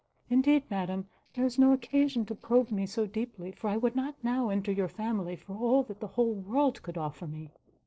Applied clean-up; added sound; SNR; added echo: neural separator model SepFormer DNS4.